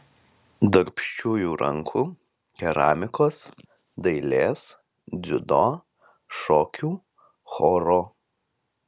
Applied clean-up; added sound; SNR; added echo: none; none; none; none.